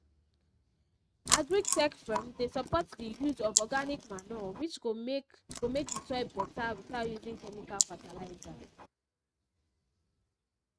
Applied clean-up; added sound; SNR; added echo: neural mask model RNNoise.